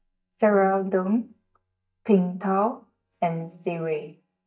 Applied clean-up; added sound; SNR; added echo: neural mask model DeepFilterNet 3.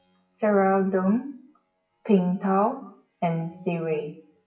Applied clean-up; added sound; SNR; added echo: classical method WPE with log-MMSE.